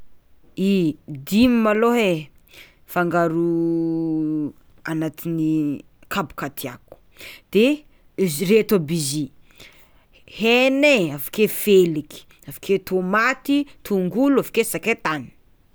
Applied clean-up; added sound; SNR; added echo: none; none; none; none.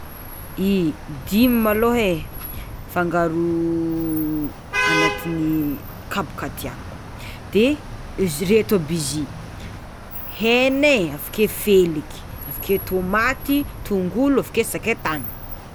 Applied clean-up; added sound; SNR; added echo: none; Traffic noise, roadway noise / Vehicle horn, car horn, honking; 9 dB; none.